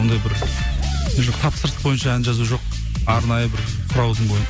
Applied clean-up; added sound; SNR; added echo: none; Knock; 19 dB; none.